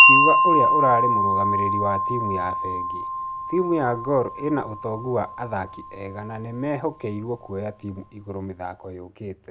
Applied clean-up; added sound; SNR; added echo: none; Wind chime; -4 dB; none.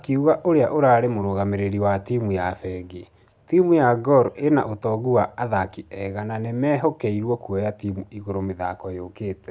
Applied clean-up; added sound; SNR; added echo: none; none; none; none.